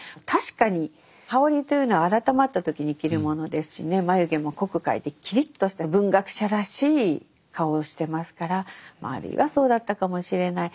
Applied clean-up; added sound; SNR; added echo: none; none; none; none.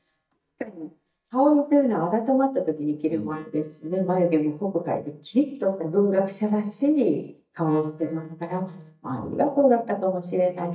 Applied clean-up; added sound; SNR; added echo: neural mask model DeepFilterNet 3.